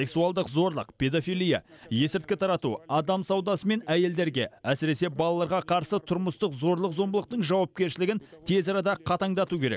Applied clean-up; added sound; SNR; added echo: none; none; none; none.